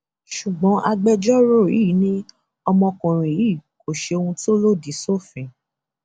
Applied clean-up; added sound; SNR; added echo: none; none; none; none.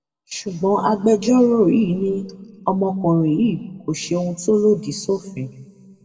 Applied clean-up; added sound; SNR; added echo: none; none; none; reverberation time 1.0 s.